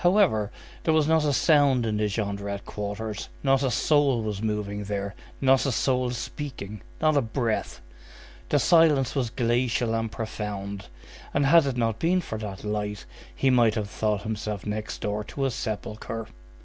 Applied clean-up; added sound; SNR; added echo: none; none; none; none.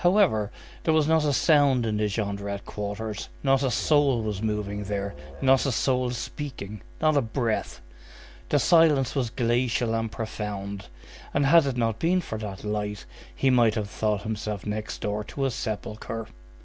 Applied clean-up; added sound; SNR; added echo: none; Musical instrument; 16 dB; none.